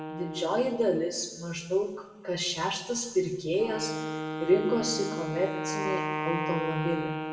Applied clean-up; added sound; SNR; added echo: none; Wind instrument, woodwind instrument; 5 dB; reverberation time 1.1 s.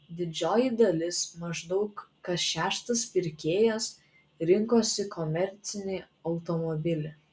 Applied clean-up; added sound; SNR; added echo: none; none; none; none.